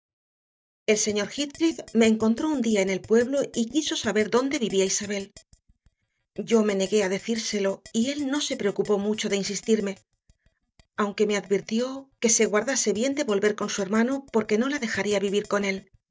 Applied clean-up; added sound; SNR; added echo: neural mask model DeepFilterNet 3.